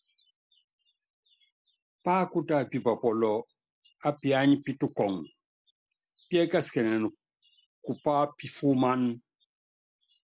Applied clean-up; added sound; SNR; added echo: none; none; none; none.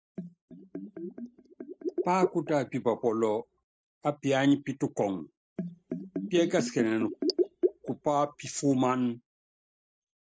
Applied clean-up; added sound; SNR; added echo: neural mask model DeepFilterNet 3.